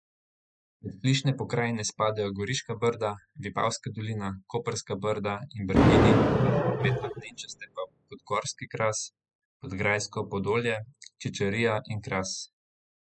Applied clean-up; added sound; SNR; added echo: classical method spectral subtraction.